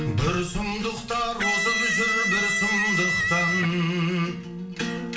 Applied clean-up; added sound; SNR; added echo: none; Electric guitar; -1 dB; reverberation time 0.8 s.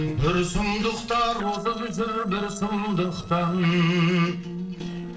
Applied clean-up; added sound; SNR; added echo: neural separator model SepFormer DNS4.